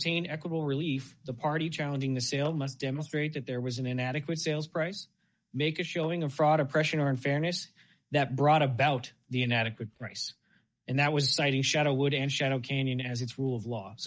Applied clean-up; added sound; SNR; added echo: neural mask model DeepFilterNet 3.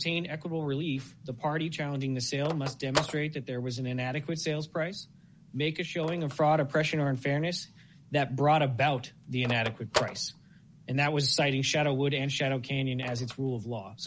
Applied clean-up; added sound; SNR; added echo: none; Telephone; 13 dB; none.